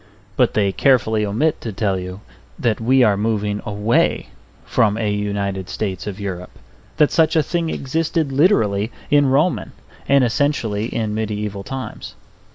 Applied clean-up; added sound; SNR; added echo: none; none; none; none.